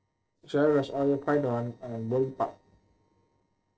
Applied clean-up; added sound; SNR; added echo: neural separator model SepFormer DNS4.